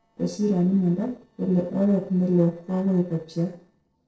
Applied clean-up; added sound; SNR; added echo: neural separator model SepFormer DNS4.